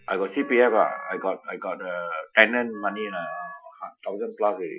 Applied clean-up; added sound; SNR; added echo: classical method Wiener filter.